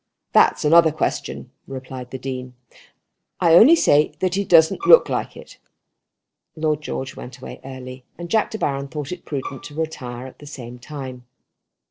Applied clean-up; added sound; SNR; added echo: neural separator model SepFormer DNS4.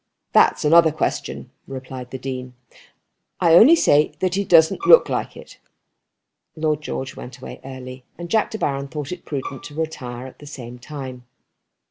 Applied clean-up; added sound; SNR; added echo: none; Bowed string instrument; 14 dB; none.